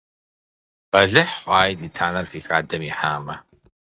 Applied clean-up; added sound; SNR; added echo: neural mask model RNNoise.